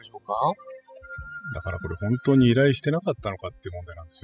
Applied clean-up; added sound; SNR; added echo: classical method spectral subtraction.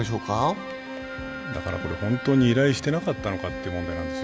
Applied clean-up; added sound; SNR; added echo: none; Bowed string instrument; 10 dB; none.